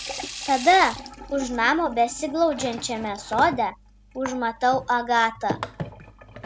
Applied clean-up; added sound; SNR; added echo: none; Sink (filling or washing) / Water tap, faucet; 12 dB; none.